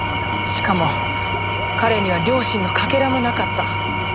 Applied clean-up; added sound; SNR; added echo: none; Engine / Tools; 1 dB; none.